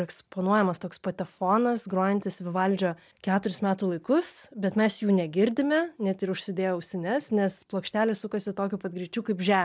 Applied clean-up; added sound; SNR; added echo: none; none; none; none.